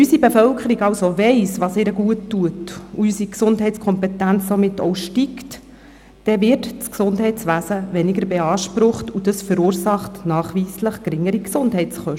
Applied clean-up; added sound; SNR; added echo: none; none; none; none.